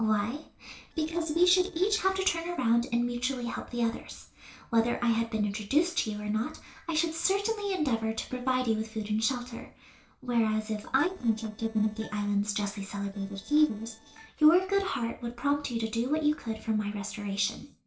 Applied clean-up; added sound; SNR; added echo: neural separator model SepFormer DNS4.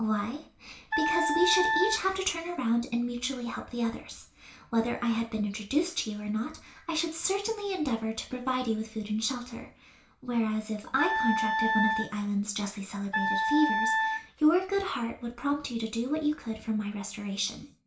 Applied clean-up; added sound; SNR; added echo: none; Wind instrument, woodwind instrument; -1 dB; reverberation time 0.4 s.